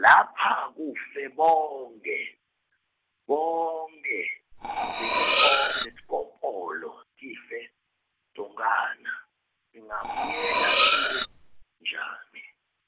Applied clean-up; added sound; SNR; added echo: none; Cutlery, silverware; -3 dB; none.